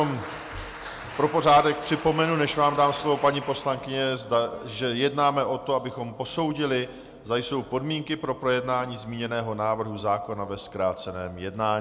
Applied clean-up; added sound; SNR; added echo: none; none; none; none.